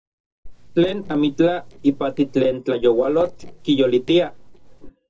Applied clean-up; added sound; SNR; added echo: neural separator model SepFormer DNS4.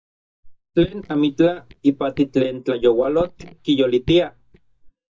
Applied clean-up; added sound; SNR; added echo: neural mask model DeepFilterNet 3.